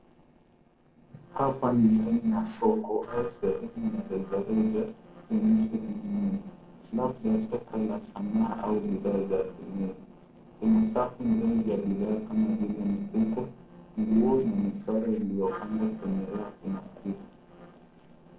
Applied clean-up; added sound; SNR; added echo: neural separator model SepFormer DNS4.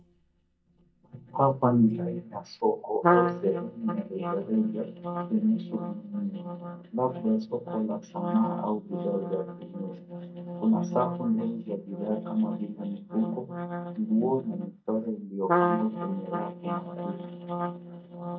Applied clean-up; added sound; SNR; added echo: neural mask model DeepFilterNet 3.